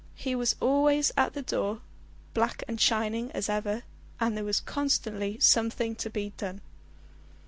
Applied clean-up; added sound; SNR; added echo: none; none; none; none.